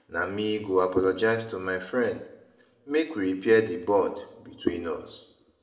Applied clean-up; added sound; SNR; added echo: none; none; none; reverberation time 0.7 s.